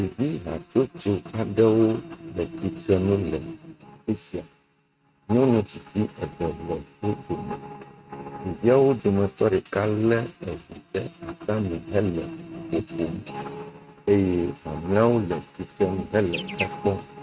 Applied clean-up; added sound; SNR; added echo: neural mask model RNNoise.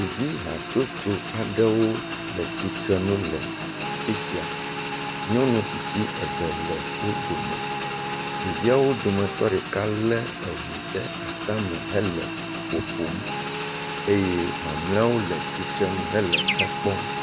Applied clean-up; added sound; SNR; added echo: none; Motorcycle / Engine; 4 dB; none.